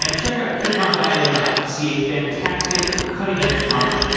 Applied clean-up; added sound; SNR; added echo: none; Telephone; 2 dB; reverberation time 2.1 s.